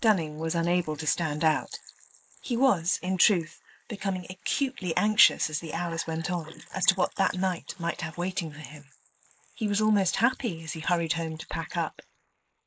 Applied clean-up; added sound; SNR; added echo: neural mask model Resemble Enhance denoiser.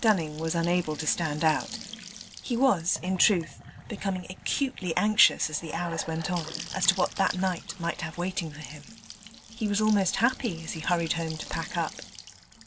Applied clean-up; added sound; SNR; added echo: none; Trickle, dribble / Bathtub (filling or washing) / Sink (filling or washing) / Gurgling / Splash, splatter; 14 dB; none.